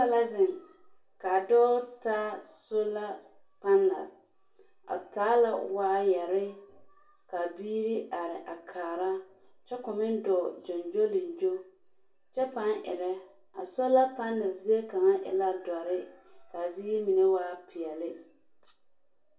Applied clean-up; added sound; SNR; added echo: none; none; none; reverberation time 0.2 s.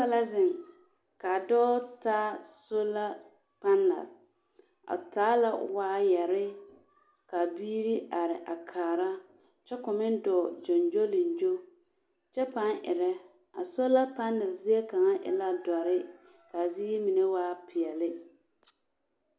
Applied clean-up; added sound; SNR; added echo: none; none; none; none.